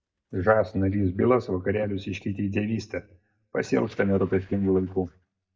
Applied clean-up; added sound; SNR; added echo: neural mask model DeepFilterNet 3.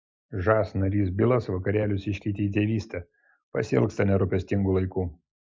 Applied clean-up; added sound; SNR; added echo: none; none; none; none.